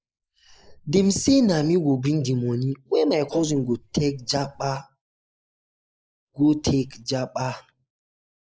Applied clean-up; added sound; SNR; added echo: neural mask model Resemble Enhance denoiser.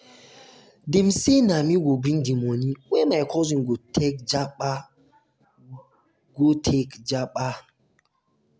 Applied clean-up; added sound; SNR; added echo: none; none; none; none.